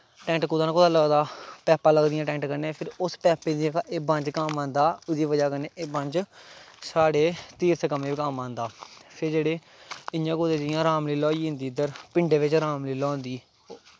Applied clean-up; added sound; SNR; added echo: none; none; none; none.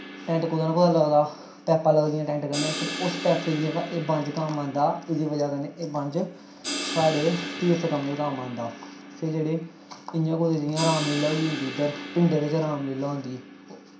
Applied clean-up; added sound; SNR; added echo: none; Crash cymbal; 11 dB; reverberation time 0.5 s.